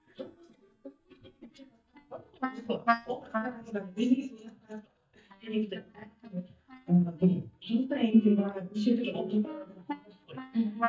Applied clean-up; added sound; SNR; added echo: neural mask model DeepFilterNet 3.